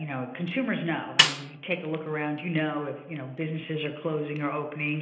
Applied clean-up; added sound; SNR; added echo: none; Snare drum; -4 dB; reverberation time 1.0 s.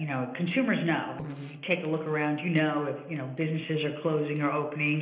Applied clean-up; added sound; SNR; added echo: neural separator model SepFormer DNS4.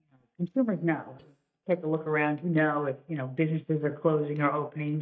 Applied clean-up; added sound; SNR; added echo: neural mask model DeepFilterNet 3.